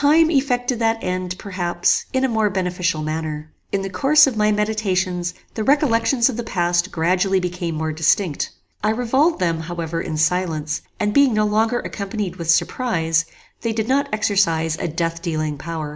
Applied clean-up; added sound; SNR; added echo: none; Fart; 17 dB; none.